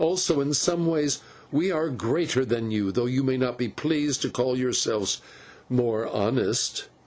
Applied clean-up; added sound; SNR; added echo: none; none; none; none.